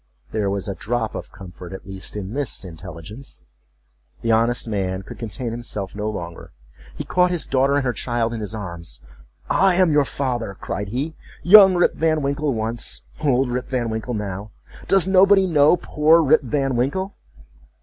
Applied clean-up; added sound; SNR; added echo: none; none; none; none.